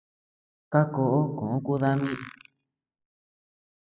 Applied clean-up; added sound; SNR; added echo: classical method spectral subtraction.